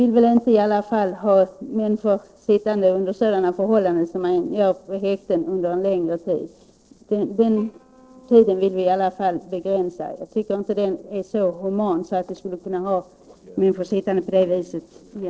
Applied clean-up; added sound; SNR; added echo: neural separator model SepFormer DNS4.